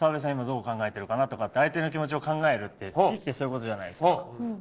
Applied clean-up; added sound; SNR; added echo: neural separator model SepFormer DNS4.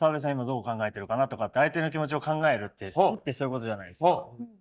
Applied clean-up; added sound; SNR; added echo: neural mask model DeepFilterNet 3.